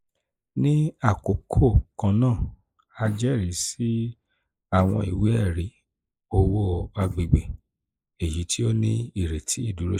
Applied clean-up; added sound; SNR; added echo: neural mask model Resemble Enhance denoiser.